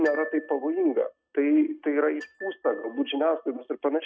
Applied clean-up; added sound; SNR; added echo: neural mask model RNNoise.